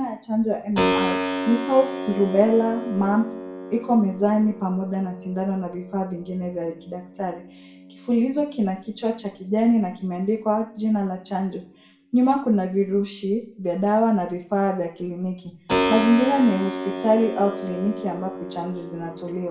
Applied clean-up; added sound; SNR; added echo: none; Keyboard (musical); 8 dB; reverberation time 0.4 s.